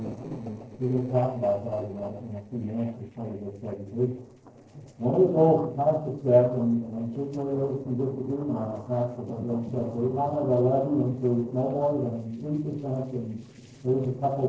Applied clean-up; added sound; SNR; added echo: neural separator model SepFormer DNS4.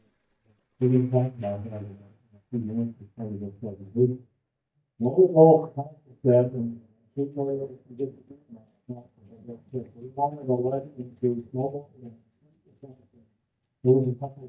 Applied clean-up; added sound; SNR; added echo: neural mask model DeepFilterNet 3.